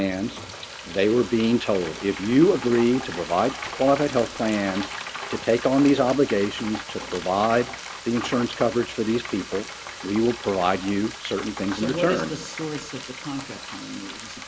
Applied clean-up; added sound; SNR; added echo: none; Frying (food); 12 dB; none.